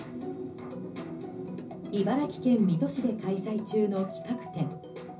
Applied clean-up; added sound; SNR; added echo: none; none; none; reverberation time 0.5 s.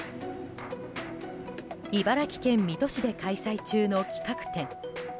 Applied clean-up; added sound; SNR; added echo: none; none; none; none.